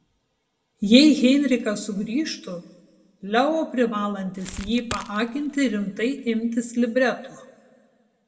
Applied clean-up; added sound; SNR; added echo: none; Crackle; 17 dB; reverberation time 1.0 s.